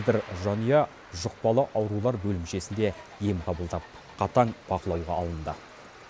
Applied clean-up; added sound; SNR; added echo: none; none; none; none.